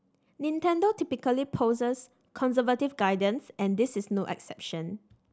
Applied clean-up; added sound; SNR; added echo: none; none; none; none.